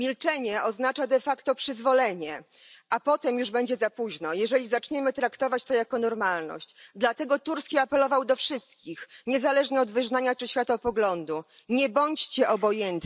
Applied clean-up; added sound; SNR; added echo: none; none; none; none.